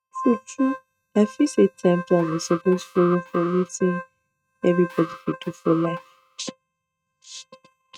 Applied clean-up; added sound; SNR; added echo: neural mask model RNNoise.